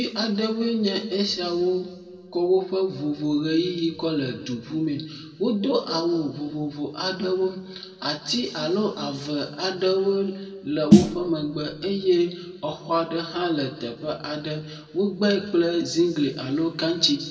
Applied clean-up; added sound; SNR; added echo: none; Snare drum; -3 dB; reverberation time 1.5 s.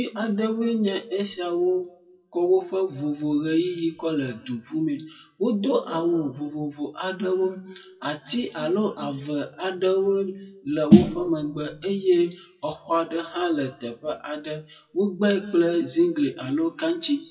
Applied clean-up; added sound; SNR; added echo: classical method WPE with log-MMSE.